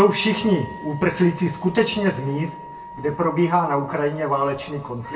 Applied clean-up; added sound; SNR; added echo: none; Wind instrument, woodwind instrument; 16 dB; reverberation time 0.2 s.